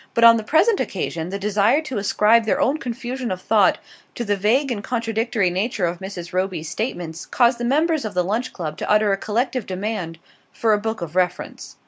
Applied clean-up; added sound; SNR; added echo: none; none; none; none.